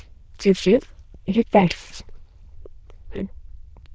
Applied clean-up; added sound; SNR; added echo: neural diffusion model UNIVERSE++.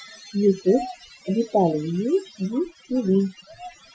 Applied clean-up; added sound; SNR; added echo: classical method Wiener filter.